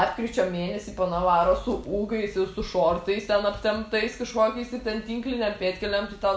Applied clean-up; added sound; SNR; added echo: none; none; none; none.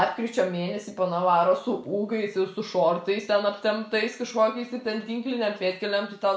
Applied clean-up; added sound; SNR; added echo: neural mask model Resemble Enhance denoiser.